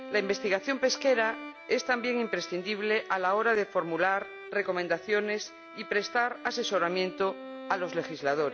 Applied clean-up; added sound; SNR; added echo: none; Bowed string instrument; 15 dB; none.